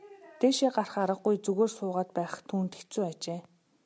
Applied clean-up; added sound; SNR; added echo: none; none; none; none.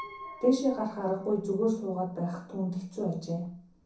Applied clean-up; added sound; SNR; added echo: none; Piano; 20 dB; reverberation time 0.6 s.